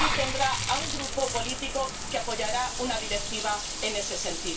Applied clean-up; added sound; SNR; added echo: none; Bathtub (filling or washing) / Water; 0 dB; reverberation time 0.3 s.